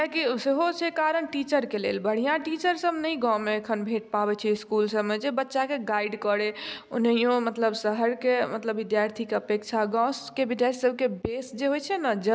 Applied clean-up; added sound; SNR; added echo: none; none; none; none.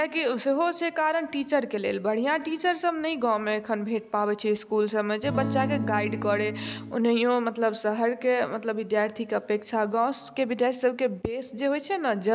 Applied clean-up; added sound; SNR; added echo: none; Acoustic guitar / Strum; 5 dB; none.